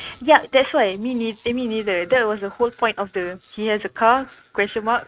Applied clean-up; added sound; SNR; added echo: neural mask model RNNoise.